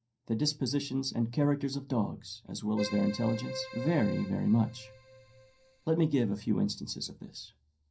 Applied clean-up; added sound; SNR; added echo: none; Keyboard (musical); 11 dB; reverberation time 0.3 s.